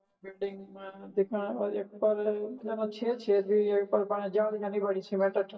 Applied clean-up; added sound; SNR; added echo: neural mask model DeepFilterNet 3.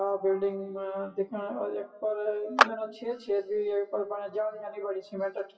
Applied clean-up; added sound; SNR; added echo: classical method WPE with log-MMSE.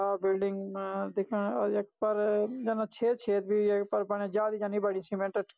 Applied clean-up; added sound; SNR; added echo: none; none; none; none.